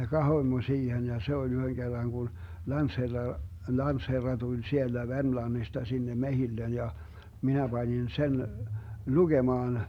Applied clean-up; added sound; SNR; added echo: none; none; none; none.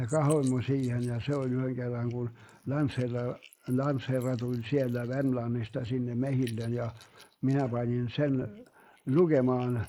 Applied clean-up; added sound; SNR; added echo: neural mask model Resemble Enhance denoiser.